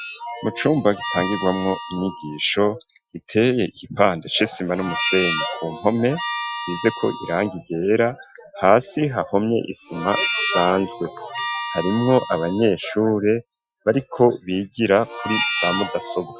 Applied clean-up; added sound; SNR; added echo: classical method Wiener filter.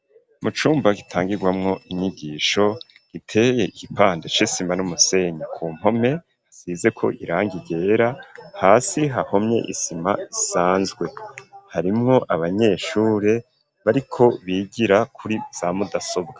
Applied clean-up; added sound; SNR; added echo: none; none; none; none.